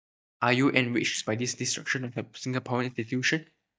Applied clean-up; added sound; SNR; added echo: neural mask model DeepFilterNet 3.